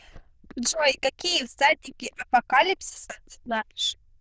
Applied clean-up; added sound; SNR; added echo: neural diffusion model UNIVERSE++.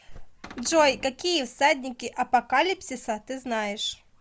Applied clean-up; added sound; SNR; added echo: none; Cupboard open or close; 17 dB; none.